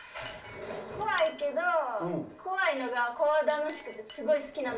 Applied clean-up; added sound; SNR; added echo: none; Chink, clink; 19 dB; reverberation time 0.4 s.